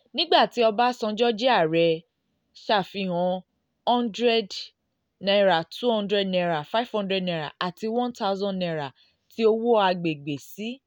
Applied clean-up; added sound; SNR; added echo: none; none; none; none.